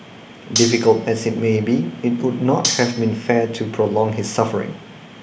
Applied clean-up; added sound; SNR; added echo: none; Cutlery, silverware; 8 dB; none.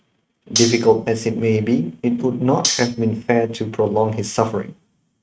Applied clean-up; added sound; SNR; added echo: neural mask model RNNoise.